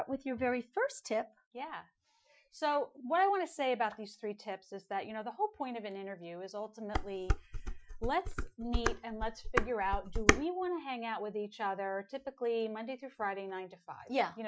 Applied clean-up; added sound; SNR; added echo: classical method Wiener filter.